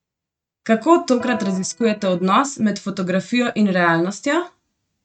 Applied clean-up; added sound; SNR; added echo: neural mask model RNNoise.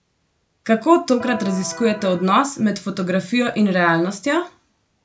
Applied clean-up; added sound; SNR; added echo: none; Electric guitar; 13 dB; none.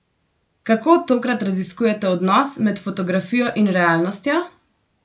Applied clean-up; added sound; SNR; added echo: none; none; none; none.